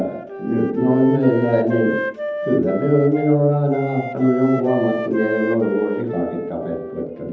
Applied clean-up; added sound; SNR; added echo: none; Wind instrument, woodwind instrument; 9 dB; reverberation time 0.9 s.